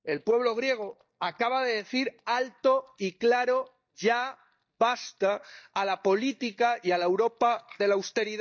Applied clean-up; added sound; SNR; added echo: neural mask model DeepFilterNet 3.